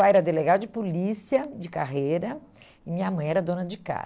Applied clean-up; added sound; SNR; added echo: none; none; none; none.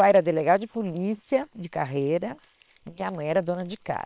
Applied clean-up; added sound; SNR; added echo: neural separator model SepFormer WHAM!.